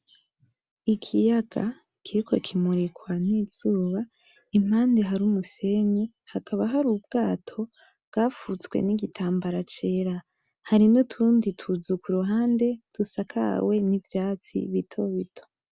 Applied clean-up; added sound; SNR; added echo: none; none; none; none.